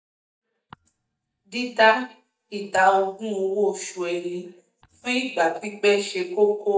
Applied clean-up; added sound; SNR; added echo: neural mask model DeepFilterNet 3.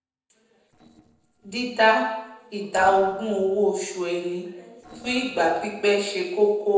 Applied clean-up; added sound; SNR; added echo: neural separator model SepFormer DNS4.